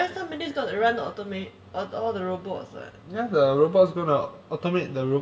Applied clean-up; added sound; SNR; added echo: none; none; none; reverberation time 0.7 s.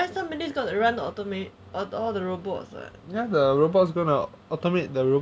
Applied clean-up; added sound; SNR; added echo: none; none; none; none.